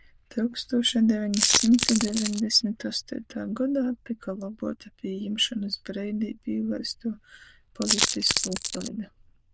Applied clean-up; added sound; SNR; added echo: neural diffusion model UNIVERSE++.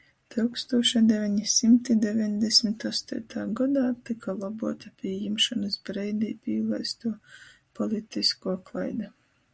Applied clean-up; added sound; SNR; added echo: none; none; none; none.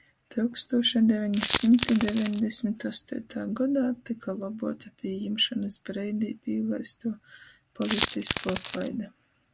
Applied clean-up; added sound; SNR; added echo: none; Coin (dropping); -2 dB; none.